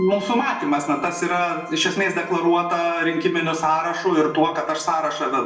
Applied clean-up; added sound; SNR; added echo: none; Brass instrument; 20 dB; reverberation time 0.6 s.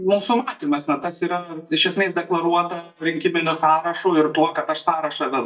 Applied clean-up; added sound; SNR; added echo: neural mask model DeepFilterNet 3.